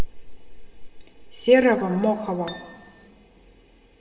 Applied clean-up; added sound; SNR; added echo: none; Acoustic guitar; 16 dB; reverberation time 1.0 s.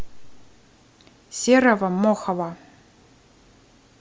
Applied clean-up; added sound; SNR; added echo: none; none; none; none.